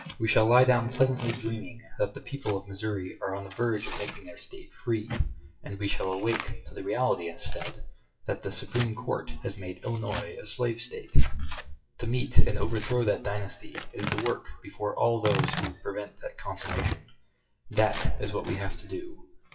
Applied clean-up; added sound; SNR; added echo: classical method WPE with log-MMSE.